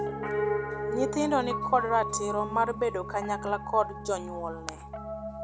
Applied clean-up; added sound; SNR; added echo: none; Piano; 4 dB; none.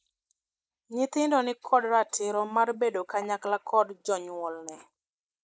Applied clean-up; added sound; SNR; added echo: neural mask model Resemble Enhance denoiser.